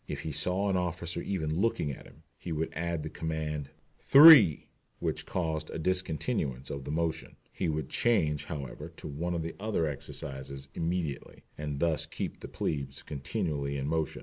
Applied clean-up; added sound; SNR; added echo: none; none; none; none.